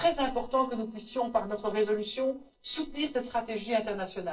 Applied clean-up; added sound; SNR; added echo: neural separator model SepFormer DNS4.